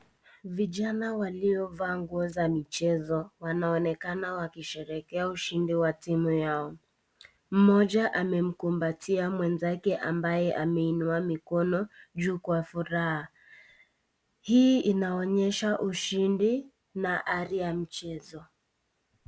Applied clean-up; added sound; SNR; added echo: none; none; none; none.